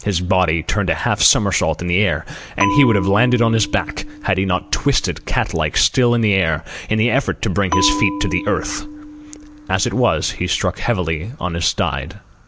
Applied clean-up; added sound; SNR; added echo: none; Bell; 8 dB; none.